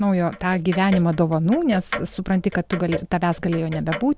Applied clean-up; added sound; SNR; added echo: none; Clock; 13 dB; none.